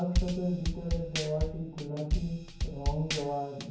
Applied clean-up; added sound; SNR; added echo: none; Drum kit; 0 dB; reverberation time 0.9 s.